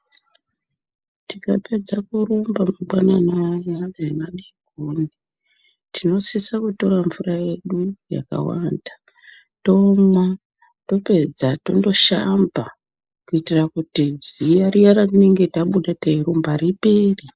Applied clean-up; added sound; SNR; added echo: neural mask model Resemble Enhance denoiser.